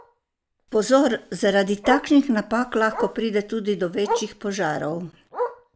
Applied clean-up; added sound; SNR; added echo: none; Bark; 11 dB; none.